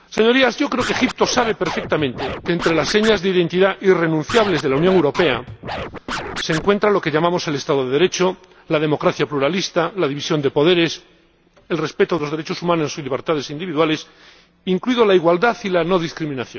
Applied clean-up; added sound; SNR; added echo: none; Scratching (performance technique); 9 dB; none.